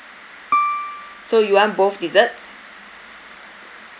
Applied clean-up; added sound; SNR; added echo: none; Piano; 2 dB; none.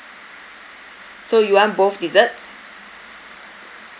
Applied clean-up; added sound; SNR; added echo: none; none; none; none.